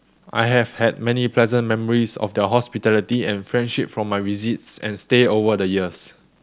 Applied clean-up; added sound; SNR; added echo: none; none; none; none.